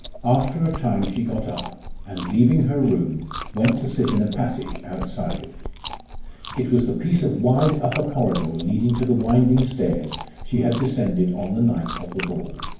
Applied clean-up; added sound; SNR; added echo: none; Chewing, mastication; 11 dB; reverberation time 0.9 s.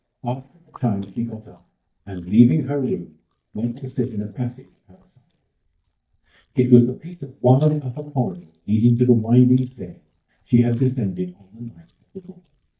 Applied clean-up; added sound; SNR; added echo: neural mask model DeepFilterNet 3.